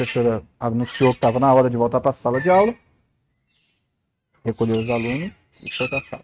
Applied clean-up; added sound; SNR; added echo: neural mask model RNNoise.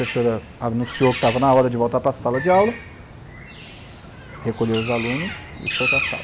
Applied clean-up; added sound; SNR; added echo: none; Bird; 7 dB; none.